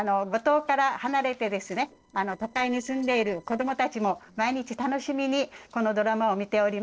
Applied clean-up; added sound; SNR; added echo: neural separator model SepFormer DNS4.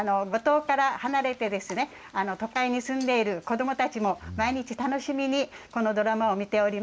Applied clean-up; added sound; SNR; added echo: none; none; none; none.